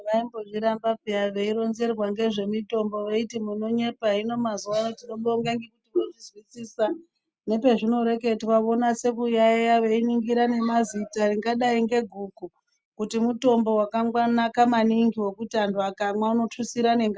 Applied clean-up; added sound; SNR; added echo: none; none; none; none.